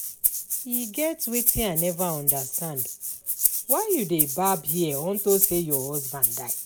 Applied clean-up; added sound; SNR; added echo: none; Rattle (instrument); -1 dB; none.